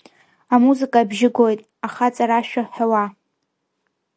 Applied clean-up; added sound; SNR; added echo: none; none; none; none.